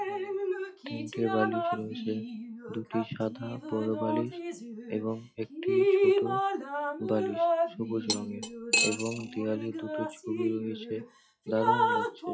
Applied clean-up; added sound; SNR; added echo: classical method log-MMSE.